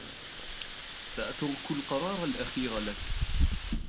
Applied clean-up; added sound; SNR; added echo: none; Hiss; -4 dB; none.